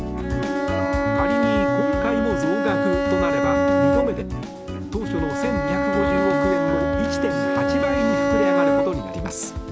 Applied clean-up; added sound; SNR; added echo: none; Bowed string instrument; -4 dB; none.